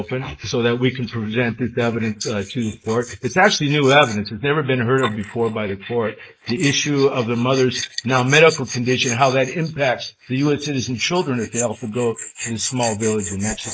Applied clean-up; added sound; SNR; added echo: neural mask model Resemble Enhance denoiser.